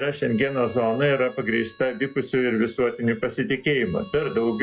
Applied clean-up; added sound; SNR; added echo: classical method log-MMSE.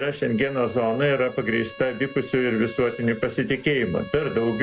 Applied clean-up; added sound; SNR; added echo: none; Bowed string instrument; 18 dB; none.